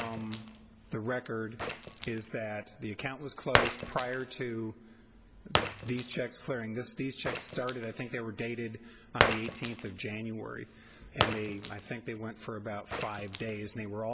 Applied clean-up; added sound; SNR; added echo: none; Shatter; 0 dB; none.